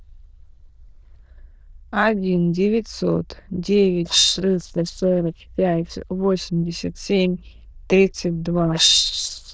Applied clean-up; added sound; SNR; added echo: neural diffusion model UNIVERSE++.